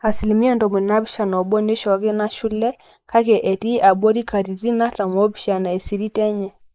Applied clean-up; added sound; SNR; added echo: neural mask model Resemble Enhance denoiser.